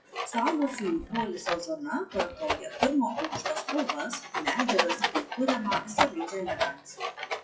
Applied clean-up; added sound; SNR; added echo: classical method WPE with log-MMSE.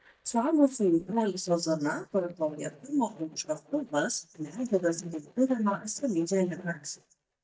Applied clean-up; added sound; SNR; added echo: neural mask model DeepFilterNet 3.